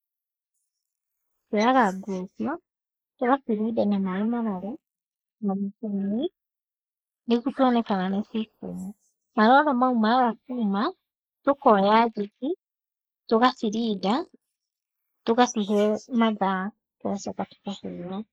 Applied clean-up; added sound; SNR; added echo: neural mask model Resemble Enhance denoiser.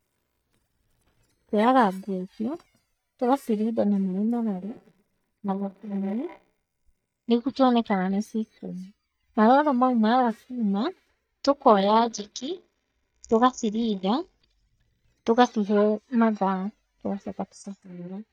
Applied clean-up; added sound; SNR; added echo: neural mask model DeepFilterNet 3.